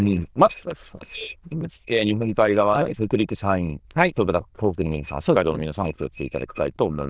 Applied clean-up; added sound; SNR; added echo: neural diffusion model UNIVERSE++.